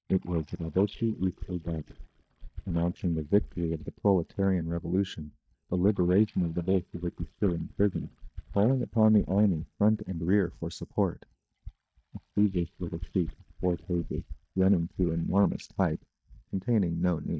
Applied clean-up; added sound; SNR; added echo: neural mask model DeepFilterNet 3.